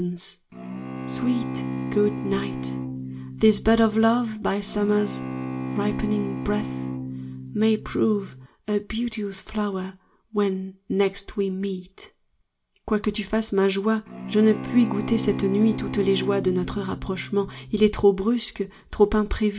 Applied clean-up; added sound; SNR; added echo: none; Bowed string instrument; 7 dB; reverberation time 0.2 s.